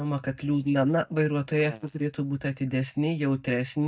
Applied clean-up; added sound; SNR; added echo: neural mask model DeepFilterNet 3.